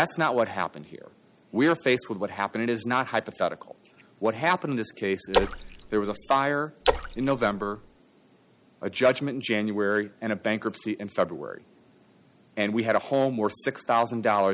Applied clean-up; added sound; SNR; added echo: none; Splash, splatter; 3 dB; none.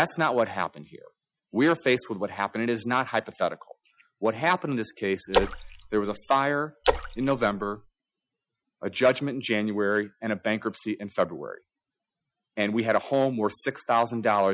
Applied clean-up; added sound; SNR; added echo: classical method Wiener filter.